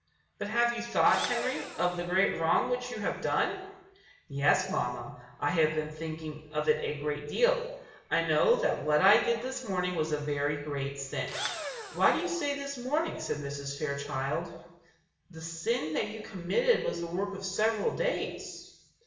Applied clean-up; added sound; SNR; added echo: neural separator model SepFormer DNS4.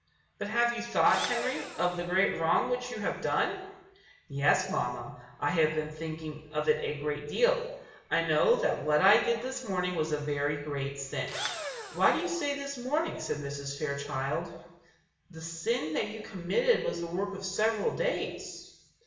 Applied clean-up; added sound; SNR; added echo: none; Engine / Drill; 8 dB; reverberation time 0.9 s.